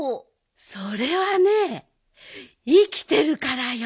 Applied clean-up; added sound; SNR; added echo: none; none; none; none.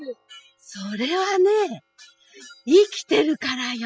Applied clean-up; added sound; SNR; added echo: classical method spectral subtraction.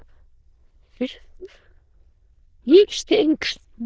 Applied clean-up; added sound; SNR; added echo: neural diffusion model UNIVERSE++.